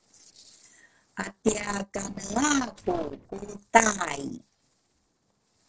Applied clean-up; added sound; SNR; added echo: neural separator model SepFormer DNS4.